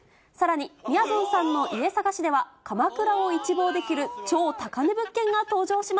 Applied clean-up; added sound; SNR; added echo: none; none; none; none.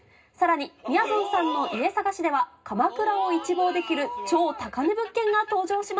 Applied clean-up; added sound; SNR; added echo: none; none; none; reverberation time 0.2 s.